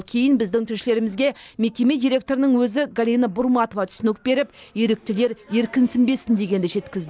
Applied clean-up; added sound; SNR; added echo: none; none; none; none.